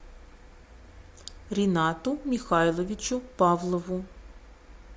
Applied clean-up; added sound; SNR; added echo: none; none; none; none.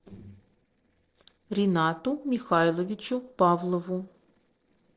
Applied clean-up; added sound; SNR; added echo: neural separator model SepFormer DNS4.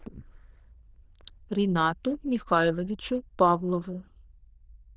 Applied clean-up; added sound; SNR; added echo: neural diffusion model UNIVERSE++.